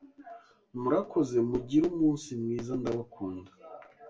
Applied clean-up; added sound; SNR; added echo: none; none; none; reverberation time 0.2 s.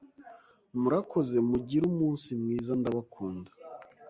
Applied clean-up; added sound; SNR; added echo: none; none; none; none.